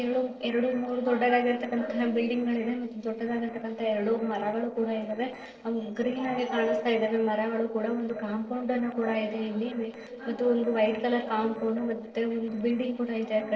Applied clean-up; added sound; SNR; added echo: neural separator model SepFormer DNS4.